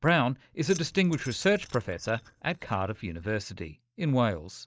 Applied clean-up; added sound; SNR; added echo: neural mask model DeepFilterNet 3.